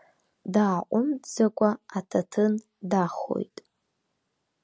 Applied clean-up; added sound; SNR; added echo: none; none; none; none.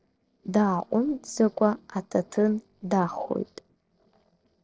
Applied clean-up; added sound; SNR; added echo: neural separator model SepFormer DNS4.